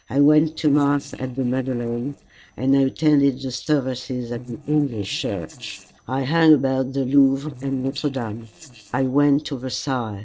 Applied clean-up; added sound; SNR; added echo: neural separator model SepFormer DNS4.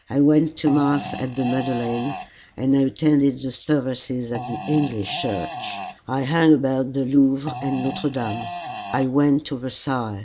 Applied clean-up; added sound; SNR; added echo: none; Fart; 12 dB; none.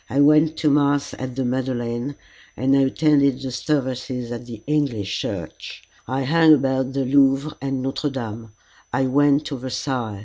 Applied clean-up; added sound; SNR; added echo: none; none; none; none.